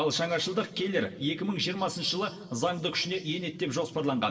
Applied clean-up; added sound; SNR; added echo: neural separator model SepFormer DNS4.